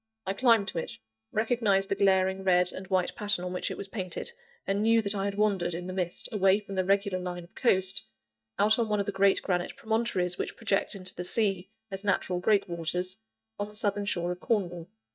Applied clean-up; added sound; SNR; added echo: neural mask model DeepFilterNet 3.